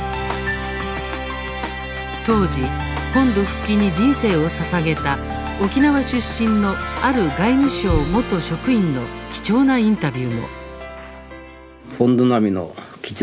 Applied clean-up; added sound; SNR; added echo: none; Bass drum; 10 dB; none.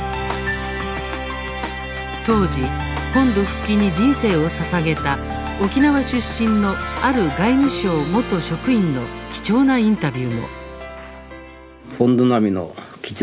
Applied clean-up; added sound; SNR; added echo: none; none; none; none.